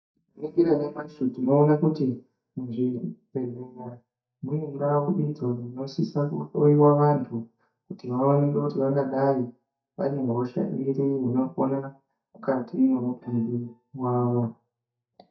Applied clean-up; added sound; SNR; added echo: neural mask model DeepFilterNet 3.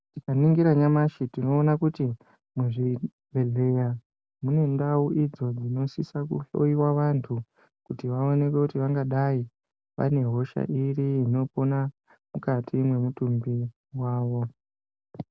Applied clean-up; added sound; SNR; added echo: none; none; none; none.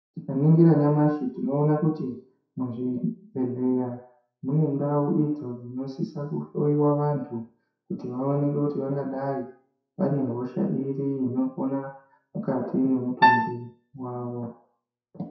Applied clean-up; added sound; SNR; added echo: classical method WPE with log-MMSE.